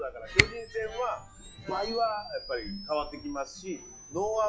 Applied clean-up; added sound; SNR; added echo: classical method log-MMSE.